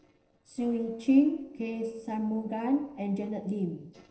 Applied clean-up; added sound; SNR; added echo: neural separator model SepFormer DNS4.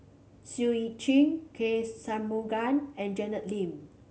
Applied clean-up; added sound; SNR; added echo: none; none; none; none.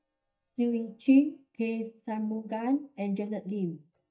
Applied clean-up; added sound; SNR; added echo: neural mask model DeepFilterNet 3.